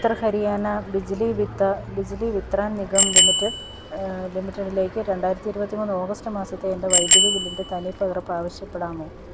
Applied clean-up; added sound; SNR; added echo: none; Bicycle bell; -1 dB; none.